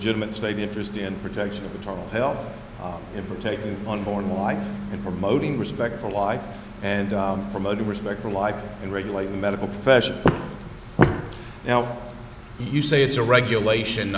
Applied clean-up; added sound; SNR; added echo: none; Walk, footsteps; -1 dB; none.